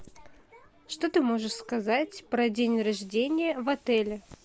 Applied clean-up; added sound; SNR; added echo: none; none; none; none.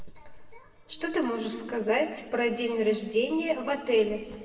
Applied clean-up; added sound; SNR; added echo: none; none; none; reverberation time 1.6 s.